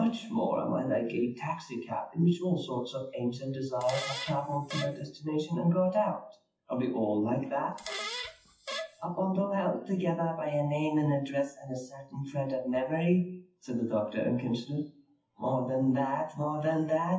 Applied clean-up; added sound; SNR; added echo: classical method WPE with log-MMSE.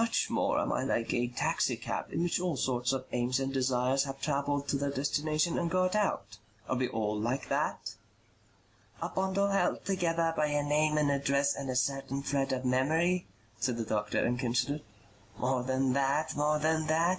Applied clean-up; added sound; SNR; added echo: none; none; none; none.